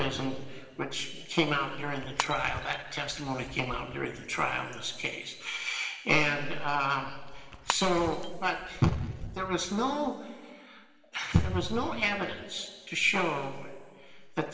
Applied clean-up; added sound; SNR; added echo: none; Shatter / Crushing; 11 dB; reverberation time 2.1 s.